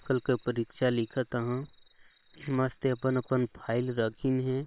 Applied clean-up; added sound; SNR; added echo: neural separator model SepFormer WHAM!.